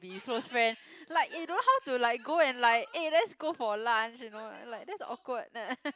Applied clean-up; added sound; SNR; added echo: none; none; none; none.